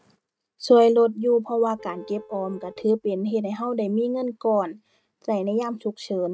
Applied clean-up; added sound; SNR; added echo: neural mask model RNNoise.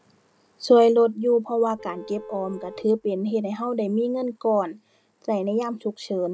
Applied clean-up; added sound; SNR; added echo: none; Vehicle horn, car horn, honking; 18 dB; none.